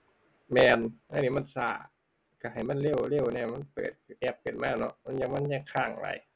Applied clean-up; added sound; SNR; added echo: none; none; none; none.